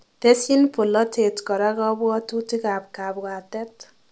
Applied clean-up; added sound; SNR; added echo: none; none; none; none.